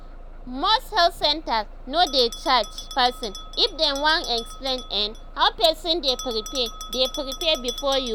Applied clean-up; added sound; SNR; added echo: none; Bus + Bell; 12 dB; none.